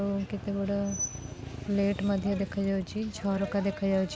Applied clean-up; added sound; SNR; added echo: none; Motor vehicle (road); 13 dB; none.